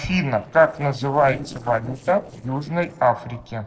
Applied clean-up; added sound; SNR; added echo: neural separator model SepFormer DNS4.